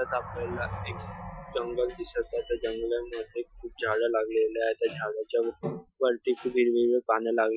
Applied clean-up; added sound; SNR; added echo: classical method Wiener filter.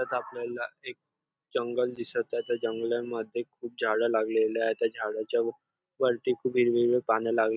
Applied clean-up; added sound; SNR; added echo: none; none; none; none.